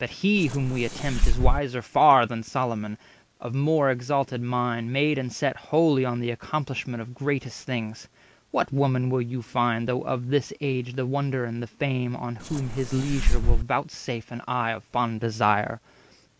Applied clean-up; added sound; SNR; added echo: none; Fireworks; -5 dB; none.